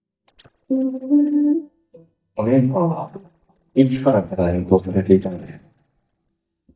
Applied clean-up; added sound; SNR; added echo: neural mask model DeepFilterNet 3.